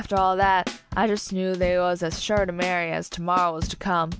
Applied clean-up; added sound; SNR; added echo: none; Drum kit; 12 dB; none.